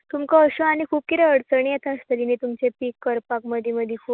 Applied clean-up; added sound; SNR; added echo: none; none; none; none.